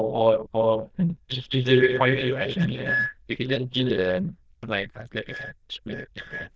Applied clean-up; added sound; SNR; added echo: neural diffusion model UNIVERSE++.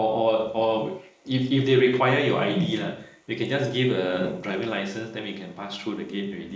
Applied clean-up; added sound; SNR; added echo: neural mask model Resemble Enhance denoiser.